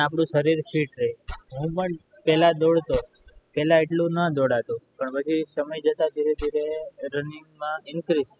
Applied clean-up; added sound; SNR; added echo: classical method spectral subtraction.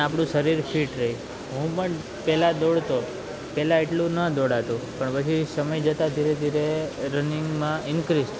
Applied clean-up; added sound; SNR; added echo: none; none; none; none.